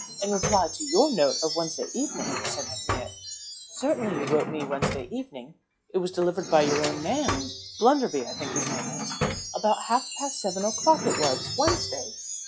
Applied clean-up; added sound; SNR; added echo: classical method log-MMSE.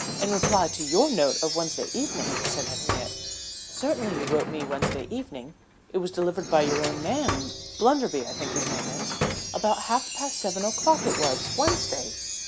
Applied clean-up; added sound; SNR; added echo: none; Drawer open or close + Wind chime; 3 dB; none.